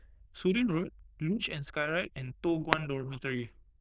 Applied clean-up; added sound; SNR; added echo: neural diffusion model UNIVERSE++.